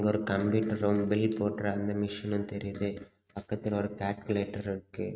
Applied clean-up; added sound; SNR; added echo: neural mask model RNNoise.